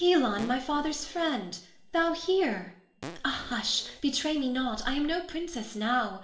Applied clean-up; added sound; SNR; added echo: none; Fart; 16 dB; reverberation time 0.5 s.